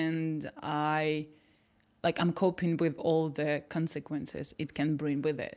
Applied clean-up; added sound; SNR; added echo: none; none; none; none.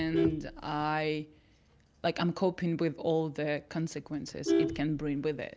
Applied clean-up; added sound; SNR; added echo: none; Vehicle horn, car horn, honking; 4 dB; none.